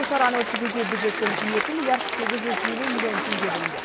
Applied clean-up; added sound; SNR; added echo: none; Applause; 0 dB; none.